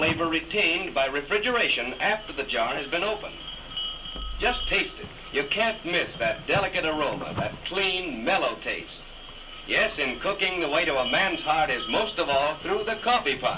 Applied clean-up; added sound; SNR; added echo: none; Bell; 12 dB; reverberation time 0.2 s.